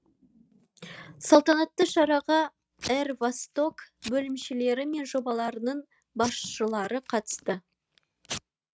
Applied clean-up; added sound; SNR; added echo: neural mask model RNNoise.